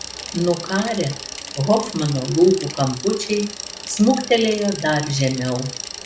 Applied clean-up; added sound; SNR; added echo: none; Bicycle; 12 dB; none.